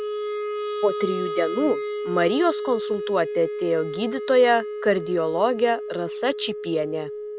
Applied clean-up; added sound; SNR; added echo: none; Wind instrument, woodwind instrument; 6 dB; none.